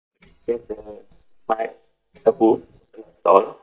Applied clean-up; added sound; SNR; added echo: neural mask model DeepFilterNet 3.